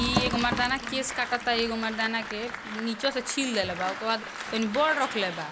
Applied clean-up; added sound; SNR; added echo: none; Applause + Fill (with liquid); 6 dB; none.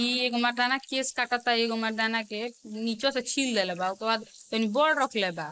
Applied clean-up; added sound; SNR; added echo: neural mask model Resemble Enhance denoiser.